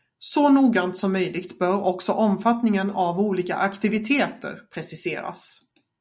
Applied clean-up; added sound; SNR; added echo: none; none; none; none.